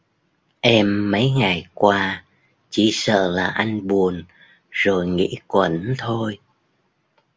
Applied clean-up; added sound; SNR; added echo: none; none; none; none.